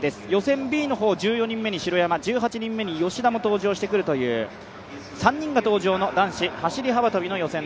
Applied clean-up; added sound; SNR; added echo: none; none; none; none.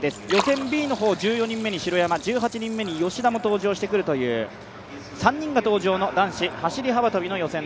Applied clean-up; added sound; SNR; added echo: none; Liquid; 15 dB; none.